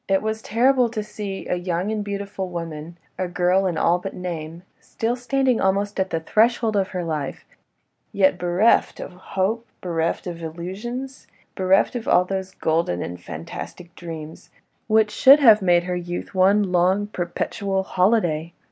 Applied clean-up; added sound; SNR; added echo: none; none; none; none.